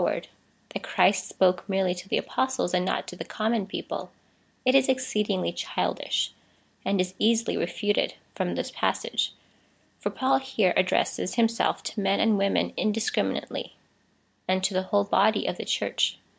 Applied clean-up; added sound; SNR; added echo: none; none; none; none.